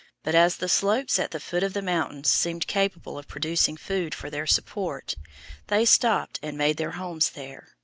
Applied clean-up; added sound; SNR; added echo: neural mask model DeepFilterNet 3.